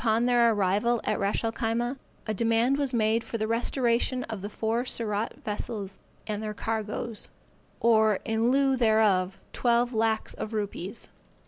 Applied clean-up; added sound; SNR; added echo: none; none; none; none.